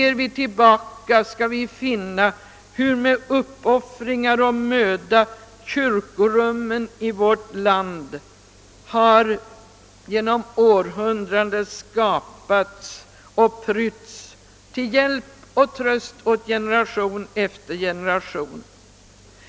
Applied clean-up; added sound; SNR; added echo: none; none; none; none.